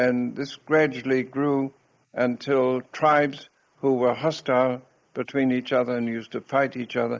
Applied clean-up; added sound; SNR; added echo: neural mask model Resemble Enhance denoiser.